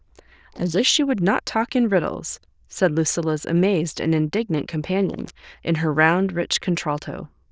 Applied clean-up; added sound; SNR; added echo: neural diffusion model UNIVERSE++.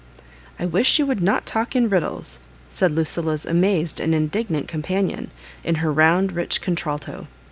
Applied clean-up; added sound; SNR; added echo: none; none; none; none.